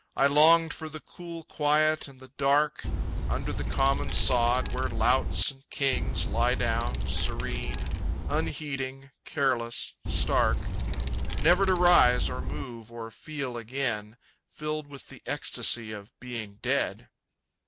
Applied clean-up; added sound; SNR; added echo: none; Wind; -1 dB; none.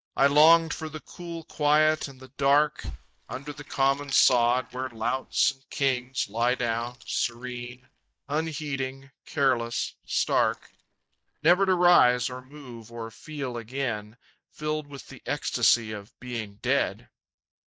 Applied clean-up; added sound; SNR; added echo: neural mask model DeepFilterNet 3.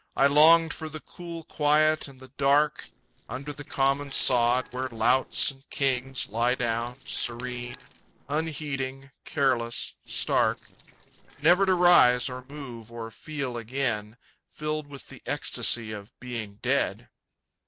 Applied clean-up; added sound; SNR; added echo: neural separator model SepFormer DNS4.